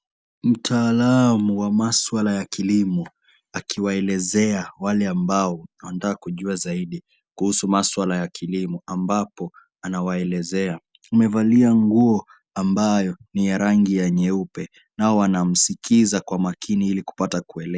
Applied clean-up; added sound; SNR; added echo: none; none; none; none.